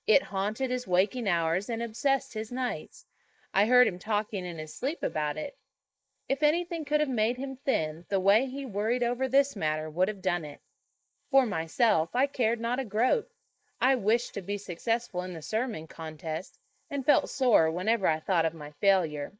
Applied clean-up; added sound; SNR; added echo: neural mask model Resemble Enhance denoiser.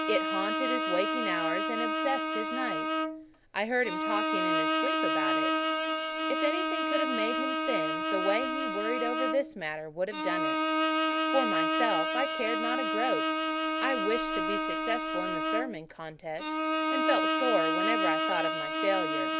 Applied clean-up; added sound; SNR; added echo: none; Bowed string instrument; -4 dB; none.